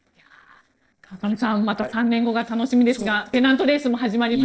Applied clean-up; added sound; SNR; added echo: neural separator model SepFormer DNS4.